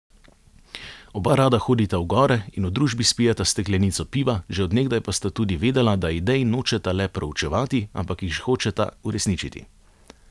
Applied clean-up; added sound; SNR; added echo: none; none; none; none.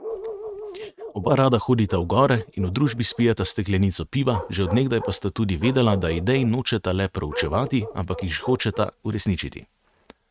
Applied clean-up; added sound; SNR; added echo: neural mask model RNNoise.